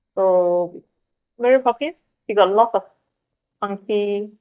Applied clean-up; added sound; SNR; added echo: neural mask model DeepFilterNet 3.